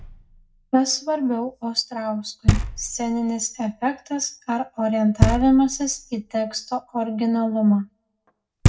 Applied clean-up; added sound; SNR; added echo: none; Knock; 4 dB; reverberation time 0.4 s.